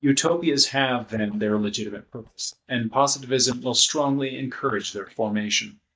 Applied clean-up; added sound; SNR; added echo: neural mask model DeepFilterNet 3.